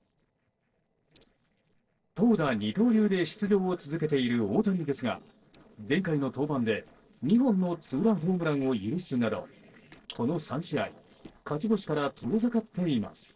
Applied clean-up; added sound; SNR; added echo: neural separator model SepFormer DNS4.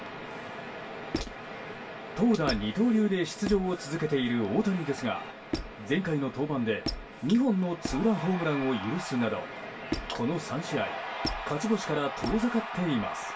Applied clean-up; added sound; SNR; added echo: none; Squeak; 13 dB; reverberation time 0.2 s.